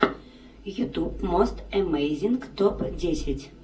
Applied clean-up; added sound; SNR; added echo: none; none; none; reverberation time 0.2 s.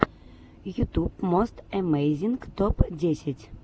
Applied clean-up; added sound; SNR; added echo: none; none; none; none.